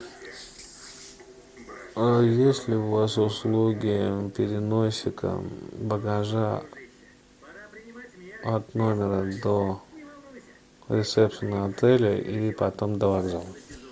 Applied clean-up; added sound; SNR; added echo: none; none; none; none.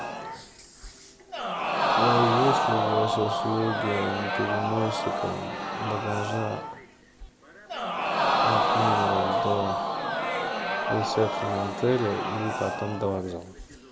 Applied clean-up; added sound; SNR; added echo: none; Crowd; -3 dB; none.